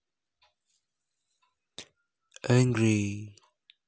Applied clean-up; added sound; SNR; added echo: none; none; none; none.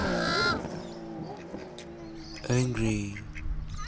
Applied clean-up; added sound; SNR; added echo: none; Fowl + Race car, auto racing / Accelerating, revving, vroom; -2 dB; none.